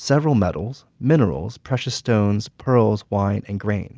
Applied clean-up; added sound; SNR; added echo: none; none; none; none.